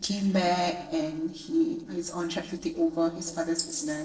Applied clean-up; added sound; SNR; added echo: neural separator model SepFormer DNS4.